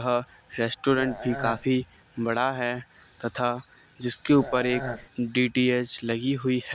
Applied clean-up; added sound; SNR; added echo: none; Burping, eructation; 9 dB; none.